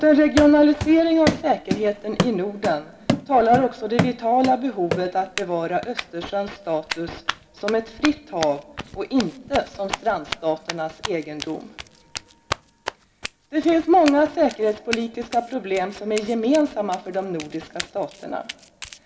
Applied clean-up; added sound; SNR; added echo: none; Run; 10 dB; reverberation time 1.9 s.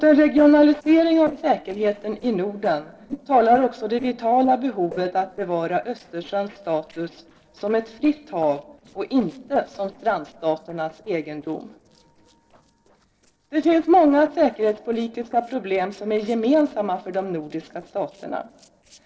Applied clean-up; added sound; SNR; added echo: neural separator model SepFormer DNS4.